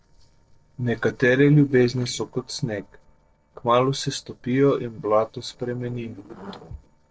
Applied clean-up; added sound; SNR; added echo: neural separator model SepFormer DNS4.